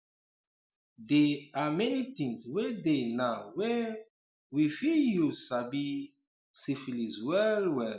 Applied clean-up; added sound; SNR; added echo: none; none; none; none.